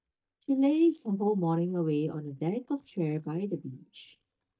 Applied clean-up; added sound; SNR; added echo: neural mask model DeepFilterNet 3.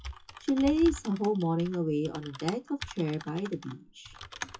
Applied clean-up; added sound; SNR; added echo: classical method WPE with log-MMSE.